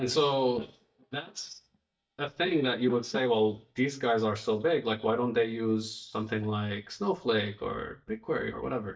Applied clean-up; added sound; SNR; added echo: neural mask model DeepFilterNet 3.